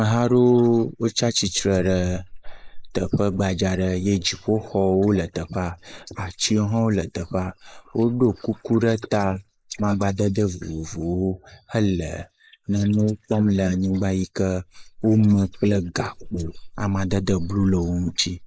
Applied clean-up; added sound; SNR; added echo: neural mask model Resemble Enhance denoiser.